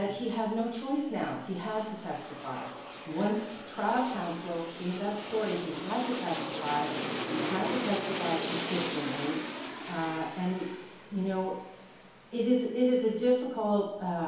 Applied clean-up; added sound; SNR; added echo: none; Aircraft; 7 dB; reverberation time 2.2 s.